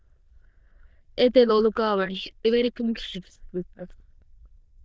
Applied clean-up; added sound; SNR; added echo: neural diffusion model UNIVERSE++.